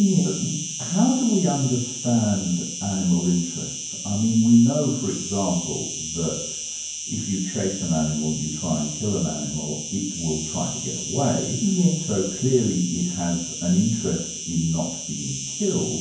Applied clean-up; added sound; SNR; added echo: none; Insect; 8 dB; reverberation time 0.9 s.